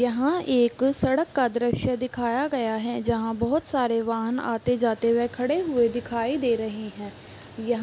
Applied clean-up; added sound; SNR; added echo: none; none; none; none.